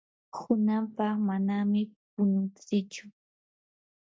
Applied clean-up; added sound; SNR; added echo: none; none; none; none.